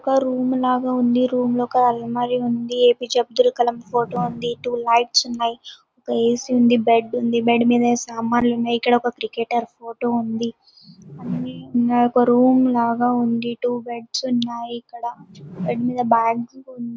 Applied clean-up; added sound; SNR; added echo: none; Whoosh, swoosh, swish; 14 dB; none.